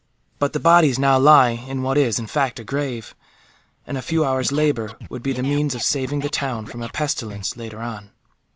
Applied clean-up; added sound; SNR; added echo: none; Scratching (performance technique); 16 dB; none.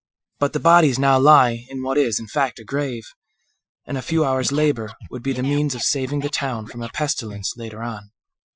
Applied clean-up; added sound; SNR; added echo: classical method Wiener filter.